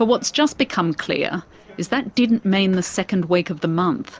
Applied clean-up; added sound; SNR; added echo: none; none; none; none.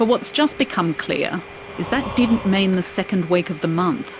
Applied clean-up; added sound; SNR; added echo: none; Domestic sounds, home sounds + Breathing; 14 dB; none.